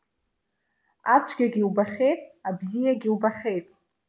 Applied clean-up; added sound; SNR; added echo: none; none; none; none.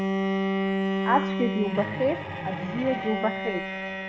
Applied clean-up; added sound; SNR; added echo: none; Bowed string instrument; -1 dB; none.